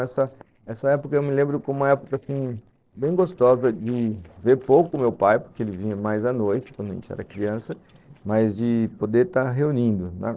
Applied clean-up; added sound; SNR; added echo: neural separator model SepFormer DNS4.